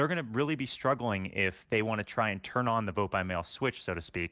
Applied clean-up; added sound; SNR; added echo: none; none; none; none.